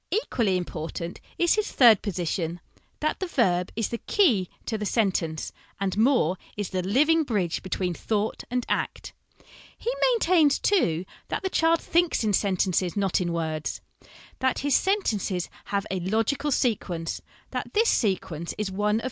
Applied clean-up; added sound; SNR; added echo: none; none; none; none.